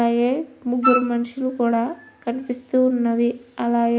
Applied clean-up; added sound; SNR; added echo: none; Wind instrument, woodwind instrument; 4 dB; none.